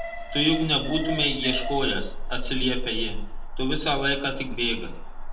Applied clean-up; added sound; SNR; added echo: none; Alarm; 3 dB; reverberation time 0.5 s.